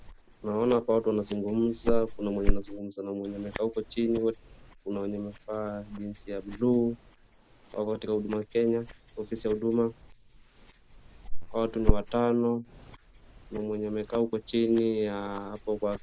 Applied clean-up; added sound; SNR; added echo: neural mask model Resemble Enhance denoiser.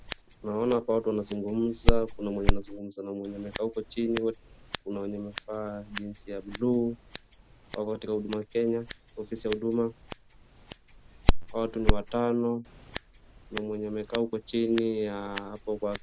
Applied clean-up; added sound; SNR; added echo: none; Scissors; -1 dB; none.